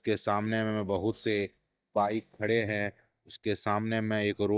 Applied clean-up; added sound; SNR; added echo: neural mask model DeepFilterNet 3.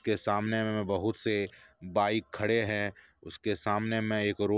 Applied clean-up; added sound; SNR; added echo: none; none; none; none.